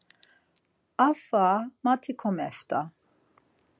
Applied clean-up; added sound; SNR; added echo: none; none; none; none.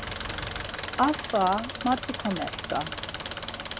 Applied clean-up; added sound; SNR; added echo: none; Engine; 5 dB; none.